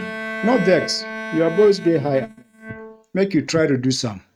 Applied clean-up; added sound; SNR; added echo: neural mask model RNNoise.